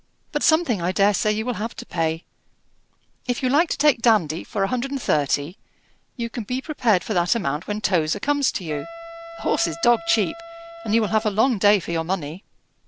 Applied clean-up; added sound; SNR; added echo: none; Wind instrument, woodwind instrument; 14 dB; none.